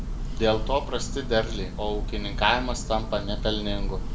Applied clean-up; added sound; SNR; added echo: none; Church bell; 2 dB; reverberation time 0.4 s.